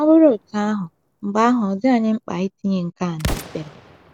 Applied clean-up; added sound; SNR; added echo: none; Explosion; 15 dB; none.